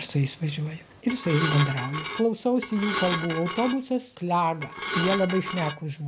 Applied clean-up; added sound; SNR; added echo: none; Dishes, pots, and pans / Glass; 6 dB; none.